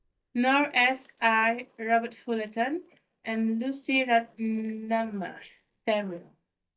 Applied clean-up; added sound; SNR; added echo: neural mask model DeepFilterNet 3.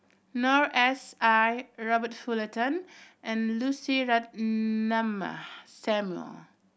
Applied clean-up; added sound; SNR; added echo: none; none; none; none.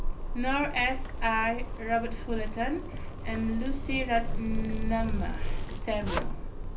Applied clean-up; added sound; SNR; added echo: none; Zipper (clothing); -1 dB; reverberation time 0.3 s.